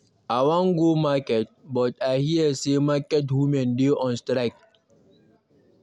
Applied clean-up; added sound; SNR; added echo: none; none; none; none.